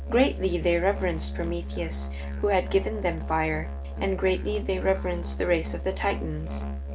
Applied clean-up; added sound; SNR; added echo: none; Musical instrument; 5 dB; none.